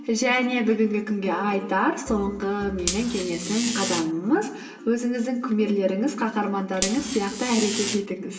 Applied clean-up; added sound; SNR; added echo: none; Buzz; 6 dB; reverberation time 1.3 s.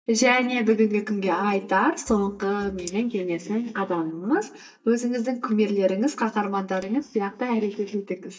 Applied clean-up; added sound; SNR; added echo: neural mask model DeepFilterNet 3.